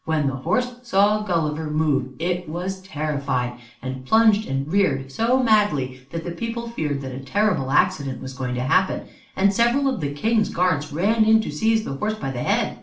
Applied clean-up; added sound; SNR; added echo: none; none; none; reverberation time 0.4 s.